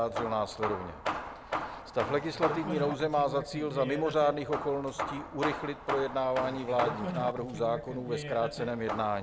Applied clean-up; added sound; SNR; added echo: none; Hammer / Wood; 5 dB; none.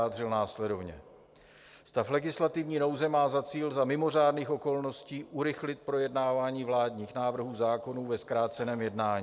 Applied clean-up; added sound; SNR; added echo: none; none; none; none.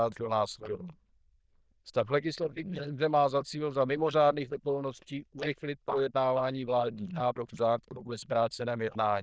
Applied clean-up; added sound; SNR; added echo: neural diffusion model UNIVERSE++.